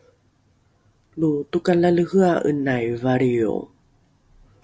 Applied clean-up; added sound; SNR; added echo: none; none; none; none.